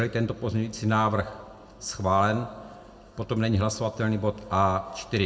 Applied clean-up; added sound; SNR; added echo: none; none; none; reverberation time 1.1 s.